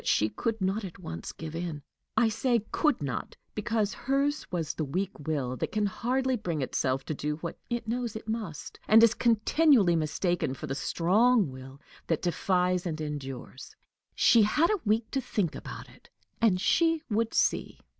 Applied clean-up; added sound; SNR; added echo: none; none; none; none.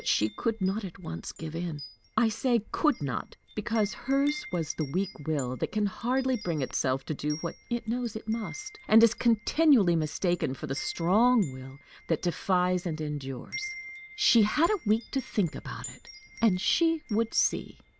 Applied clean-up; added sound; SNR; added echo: none; Wind chime; 19 dB; none.